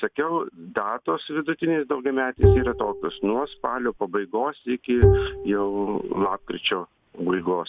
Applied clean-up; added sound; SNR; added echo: none; Bowed string instrument; -3 dB; none.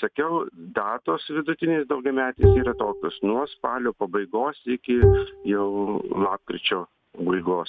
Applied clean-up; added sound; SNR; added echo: neural mask model RNNoise.